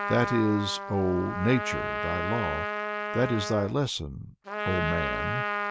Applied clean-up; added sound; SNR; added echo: none; Trumpet; 3 dB; none.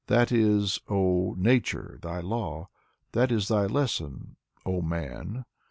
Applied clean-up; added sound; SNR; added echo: none; none; none; none.